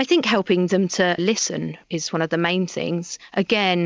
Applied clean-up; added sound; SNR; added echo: none; none; none; none.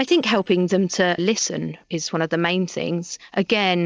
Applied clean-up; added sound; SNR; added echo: neural separator model SepFormer DNS4.